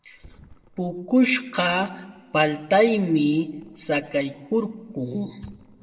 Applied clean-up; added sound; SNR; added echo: neural separator model SepFormer DNS4.